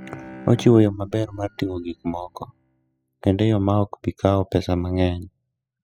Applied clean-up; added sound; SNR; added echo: classical method spectral subtraction.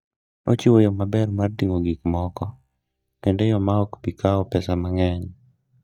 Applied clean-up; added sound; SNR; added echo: neural mask model DeepFilterNet 3.